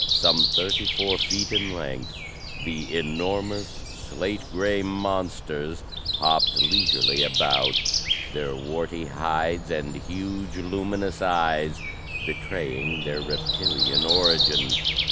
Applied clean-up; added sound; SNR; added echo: none; Breathing; -1 dB; none.